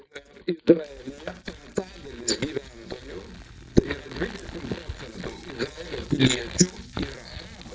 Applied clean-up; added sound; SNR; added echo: neural mask model DeepFilterNet 3.